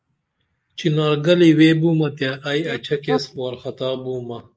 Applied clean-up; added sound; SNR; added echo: neural mask model Resemble Enhance denoiser.